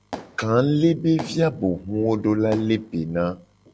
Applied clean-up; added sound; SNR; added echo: none; Fireworks; 18 dB; none.